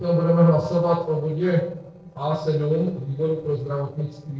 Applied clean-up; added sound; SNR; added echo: neural separator model SepFormer DNS4.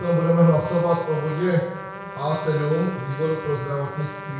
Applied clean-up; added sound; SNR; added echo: none; Trumpet; 13 dB; reverberation time 0.6 s.